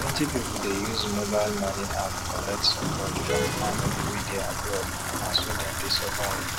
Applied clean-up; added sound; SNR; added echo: none; Vehicle horn, car horn, honking + Bathtub (filling or washing) / Water tap, faucet; -1 dB; none.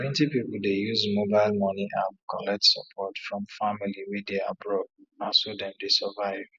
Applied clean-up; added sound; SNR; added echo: none; none; none; none.